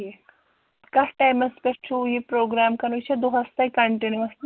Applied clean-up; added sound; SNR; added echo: none; none; none; none.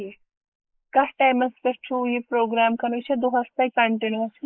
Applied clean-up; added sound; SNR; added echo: neural mask model Resemble Enhance denoiser.